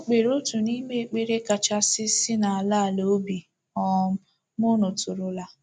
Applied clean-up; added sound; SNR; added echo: none; none; none; none.